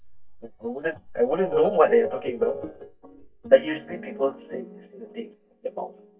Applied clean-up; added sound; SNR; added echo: neural mask model DeepFilterNet 3.